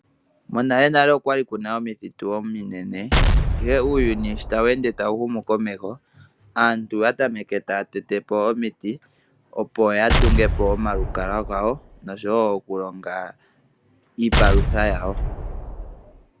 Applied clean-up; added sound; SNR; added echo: none; Explosion; -2 dB; none.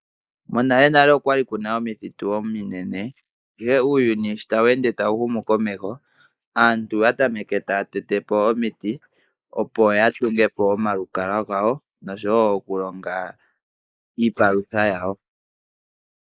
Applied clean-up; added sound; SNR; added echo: neural mask model Resemble Enhance denoiser.